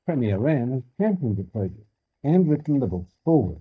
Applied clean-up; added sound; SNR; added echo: neural mask model DeepFilterNet 3.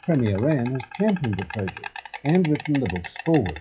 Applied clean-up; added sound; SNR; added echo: classical method WPE with log-MMSE.